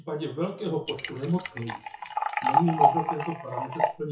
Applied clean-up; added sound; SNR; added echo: classical method WPE with log-MMSE.